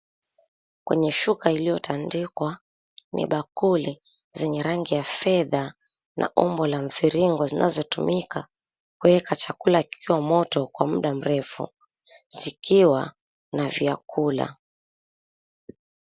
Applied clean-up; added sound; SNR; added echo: none; none; none; none.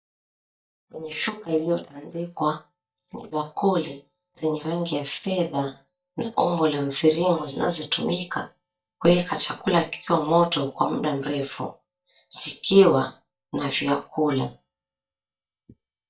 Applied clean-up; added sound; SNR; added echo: neural mask model DeepFilterNet 3.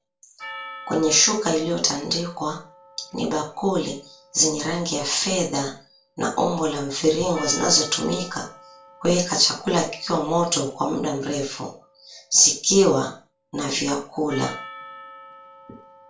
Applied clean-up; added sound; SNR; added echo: none; Percussion; 20 dB; reverberation time 0.3 s.